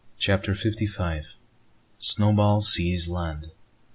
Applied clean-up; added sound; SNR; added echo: none; none; none; none.